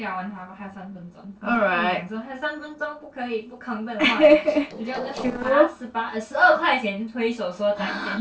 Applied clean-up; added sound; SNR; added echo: neural separator model SepFormer DNS4.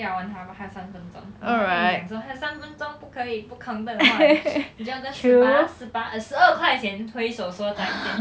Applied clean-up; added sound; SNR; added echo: none; none; none; none.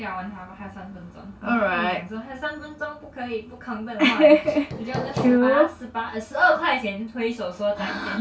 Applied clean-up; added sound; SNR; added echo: none; Hammer; 7 dB; reverberation time 0.1 s.